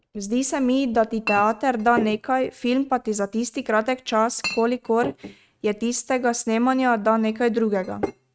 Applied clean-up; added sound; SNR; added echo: neural mask model RNNoise.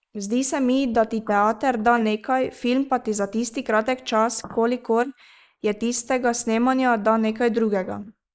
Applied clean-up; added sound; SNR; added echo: neural mask model Resemble Enhance denoiser.